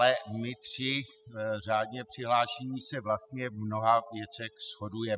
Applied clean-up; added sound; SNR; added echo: classical method spectral subtraction.